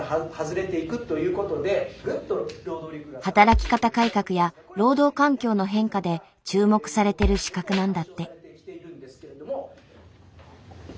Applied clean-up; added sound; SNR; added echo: none; Drum kit; 5 dB; none.